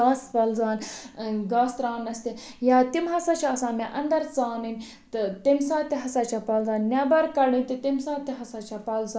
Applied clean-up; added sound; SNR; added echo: none; none; none; none.